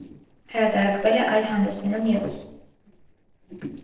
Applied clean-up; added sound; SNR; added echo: neural separator model SepFormer DNS4.